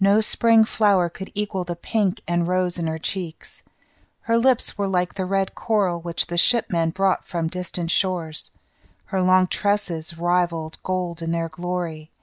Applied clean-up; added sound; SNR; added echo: none; none; none; none.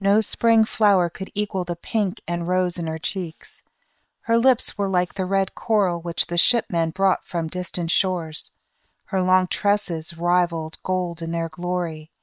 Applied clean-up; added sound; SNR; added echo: neural separator model SepFormer WHAM!.